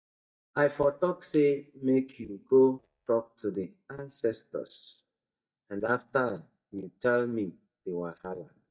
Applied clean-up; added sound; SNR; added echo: neural mask model DeepFilterNet 3.